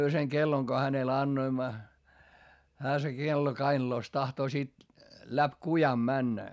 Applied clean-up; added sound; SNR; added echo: none; none; none; none.